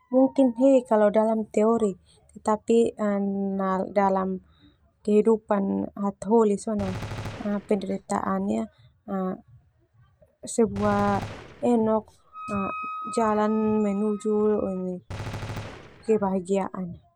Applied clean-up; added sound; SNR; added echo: none; Gunshot, gunfire + Wind instrument, woodwind instrument; 13 dB; none.